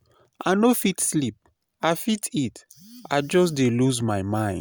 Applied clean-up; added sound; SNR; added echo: none; none; none; none.